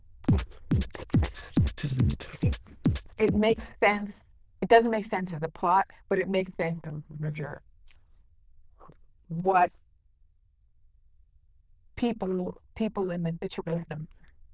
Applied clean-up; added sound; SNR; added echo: neural diffusion model UNIVERSE++.